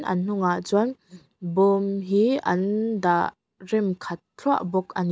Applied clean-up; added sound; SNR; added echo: none; none; none; none.